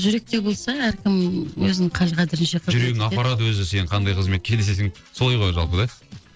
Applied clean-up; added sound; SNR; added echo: neural separator model SepFormer DNS4.